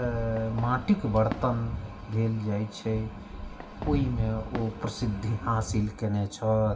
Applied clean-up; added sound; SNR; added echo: none; Fireworks; 16 dB; reverberation time 0.2 s.